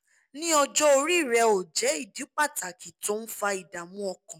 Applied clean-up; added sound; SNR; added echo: none; none; none; none.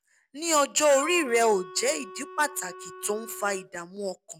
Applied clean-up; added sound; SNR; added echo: none; Wind instrument, woodwind instrument; 15 dB; none.